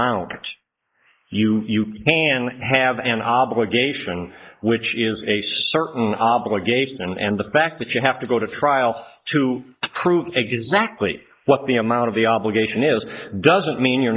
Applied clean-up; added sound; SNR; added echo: neural mask model Resemble Enhance denoiser.